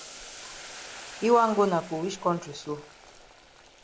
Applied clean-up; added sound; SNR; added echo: none; Boiling; 16 dB; none.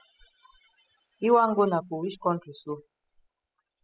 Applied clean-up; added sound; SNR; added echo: classical method spectral subtraction.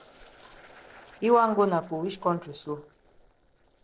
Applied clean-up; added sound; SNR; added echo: neural separator model SepFormer DNS4.